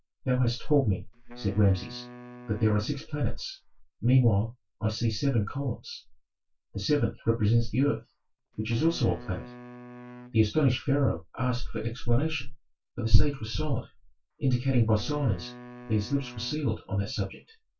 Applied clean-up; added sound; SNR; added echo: none; Wind instrument, woodwind instrument; 20 dB; reverberation time 0.2 s.